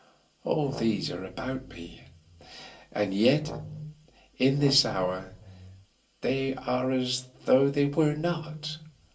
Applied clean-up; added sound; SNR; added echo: none; Brass instrument; 17 dB; reverberation time 0.2 s.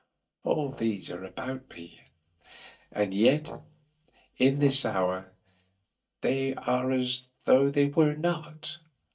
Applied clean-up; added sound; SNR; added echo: neural mask model DeepFilterNet 3.